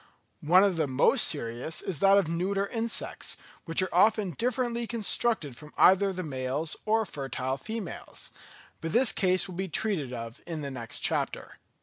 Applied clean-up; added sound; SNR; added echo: none; none; none; none.